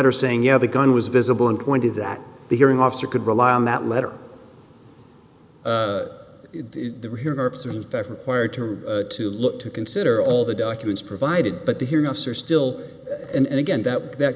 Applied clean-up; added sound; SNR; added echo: none; none; none; none.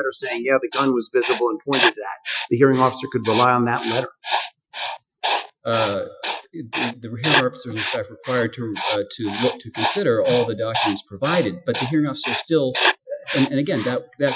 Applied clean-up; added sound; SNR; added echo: classical method Wiener filter.